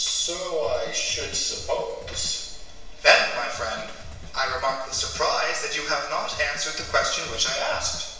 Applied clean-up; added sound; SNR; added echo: none; Drum kit; 18 dB; reverberation time 0.9 s.